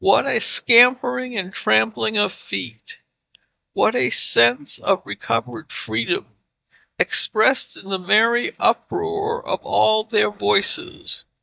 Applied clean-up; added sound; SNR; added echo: neural mask model DeepFilterNet 3.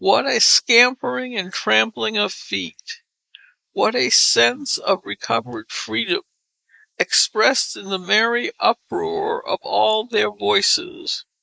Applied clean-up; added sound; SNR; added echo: neural mask model Resemble Enhance denoiser.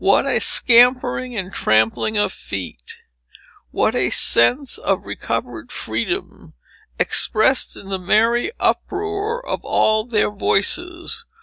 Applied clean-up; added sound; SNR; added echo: none; none; none; none.